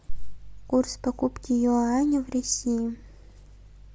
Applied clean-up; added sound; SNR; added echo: none; none; none; none.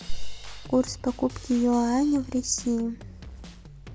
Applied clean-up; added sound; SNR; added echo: none; Drum kit; 19 dB; none.